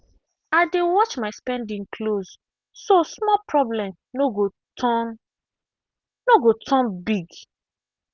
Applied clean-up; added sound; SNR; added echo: none; none; none; none.